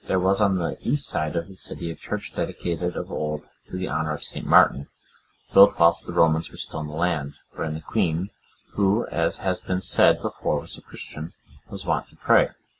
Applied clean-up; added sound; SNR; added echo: none; none; none; none.